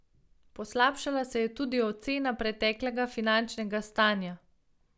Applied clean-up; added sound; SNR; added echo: none; none; none; none.